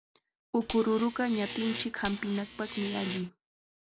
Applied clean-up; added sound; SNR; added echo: none; Buzz; 4 dB; none.